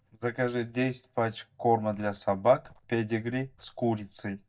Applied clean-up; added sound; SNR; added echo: neural mask model DeepFilterNet 3.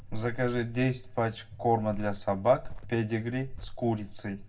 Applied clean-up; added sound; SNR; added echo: none; Cricket; 10 dB; reverberation time 0.3 s.